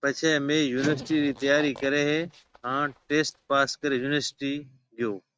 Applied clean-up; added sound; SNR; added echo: neural mask model RNNoise.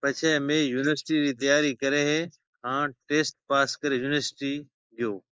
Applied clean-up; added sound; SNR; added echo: neural mask model Resemble Enhance denoiser.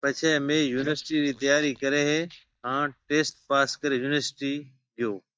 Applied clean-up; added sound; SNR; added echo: neural mask model DeepFilterNet 3.